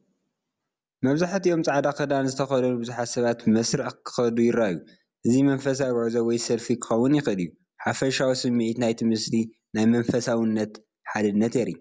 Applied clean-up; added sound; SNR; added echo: none; none; none; none.